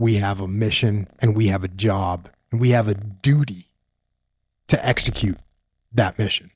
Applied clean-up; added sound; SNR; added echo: neural mask model DeepFilterNet 3.